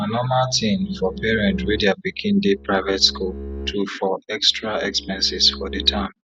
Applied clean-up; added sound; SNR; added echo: none; Bowed string instrument; 13 dB; none.